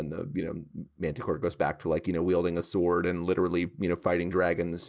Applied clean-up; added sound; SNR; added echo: none; none; none; none.